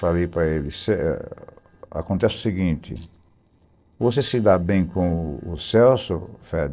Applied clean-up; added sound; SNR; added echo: neural separator model SepFormer DNS4.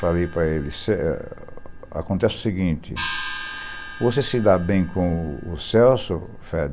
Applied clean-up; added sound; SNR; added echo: none; Gong; 12 dB; none.